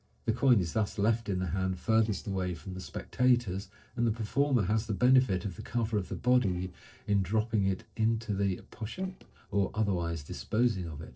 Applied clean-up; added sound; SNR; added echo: neural separator model SepFormer DNS4.